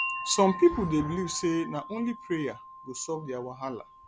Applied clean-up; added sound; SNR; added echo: none; Wind chime; 11 dB; none.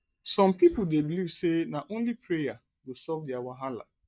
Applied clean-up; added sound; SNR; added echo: neural mask model DeepFilterNet 3.